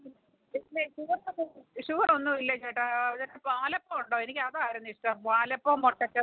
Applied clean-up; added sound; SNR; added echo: none; none; none; none.